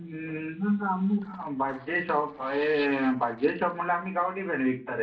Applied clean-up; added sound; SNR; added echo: neural separator model SepFormer DNS4.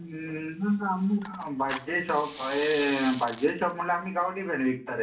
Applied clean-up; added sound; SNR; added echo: none; Fire; 14 dB; reverberation time 0.4 s.